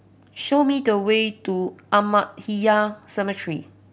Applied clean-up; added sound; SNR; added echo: none; none; none; none.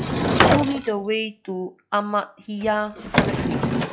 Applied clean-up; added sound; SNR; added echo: classical method log-MMSE.